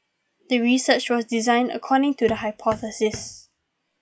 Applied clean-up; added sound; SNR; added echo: classical method log-MMSE.